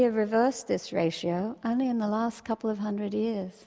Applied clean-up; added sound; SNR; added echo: none; none; none; none.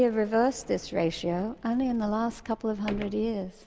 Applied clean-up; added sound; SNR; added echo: none; Sliding door; 18 dB; none.